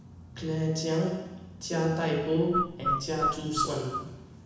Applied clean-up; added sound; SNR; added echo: none; Bird; 2 dB; reverberation time 1.1 s.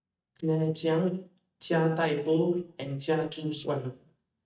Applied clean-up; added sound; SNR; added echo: neural mask model DeepFilterNet 3.